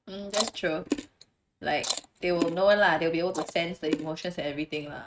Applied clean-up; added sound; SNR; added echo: neural mask model RNNoise.